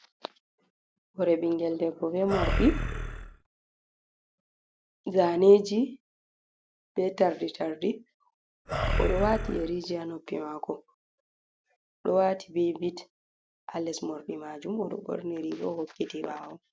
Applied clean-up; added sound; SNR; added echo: none; Animal; 0 dB; none.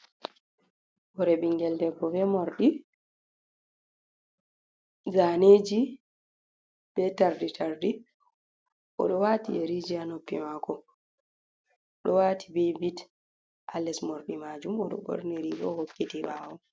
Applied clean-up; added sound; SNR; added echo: none; none; none; none.